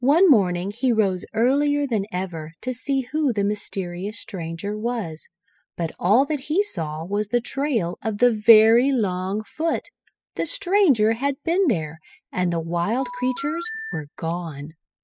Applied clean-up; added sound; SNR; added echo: classical method spectral subtraction.